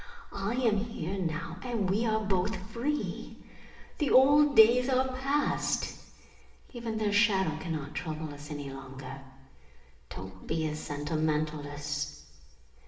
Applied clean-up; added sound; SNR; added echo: none; none; none; reverberation time 1.1 s.